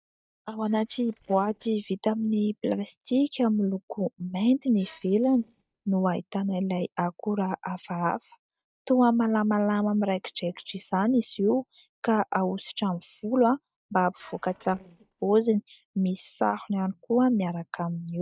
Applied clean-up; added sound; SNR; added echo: neural mask model DeepFilterNet 3.